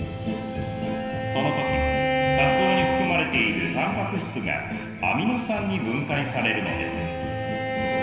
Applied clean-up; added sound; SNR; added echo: none; Bowed string instrument; 2 dB; reverberation time 2.2 s.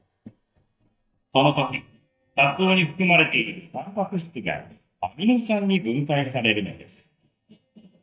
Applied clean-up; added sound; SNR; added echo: neural mask model DeepFilterNet 3.